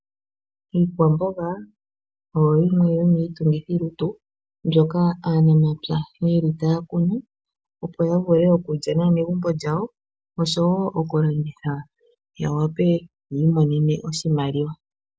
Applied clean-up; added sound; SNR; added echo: none; none; none; none.